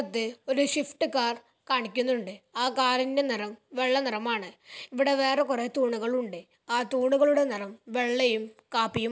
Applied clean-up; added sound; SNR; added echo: none; none; none; none.